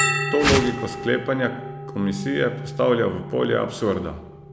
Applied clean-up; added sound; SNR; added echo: none; Bell + Whoosh, swoosh, swish; 4 dB; none.